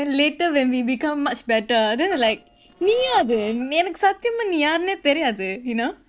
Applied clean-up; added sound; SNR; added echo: neural separator model SepFormer DNS4.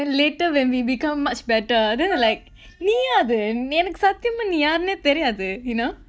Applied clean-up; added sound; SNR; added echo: neural mask model DeepFilterNet 3.